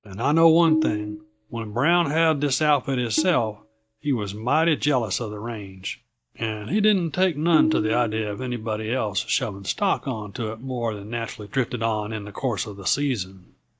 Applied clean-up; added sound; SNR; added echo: neural mask model DeepFilterNet 3.